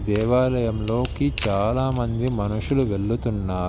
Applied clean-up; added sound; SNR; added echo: none; Wood; 15 dB; none.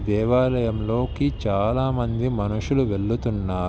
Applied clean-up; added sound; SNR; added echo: none; none; none; none.